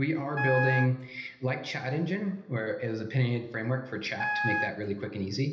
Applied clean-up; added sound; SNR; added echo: none; Wind instrument, woodwind instrument; 2 dB; reverberation time 1.4 s.